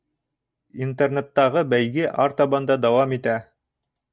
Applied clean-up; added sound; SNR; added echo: none; none; none; none.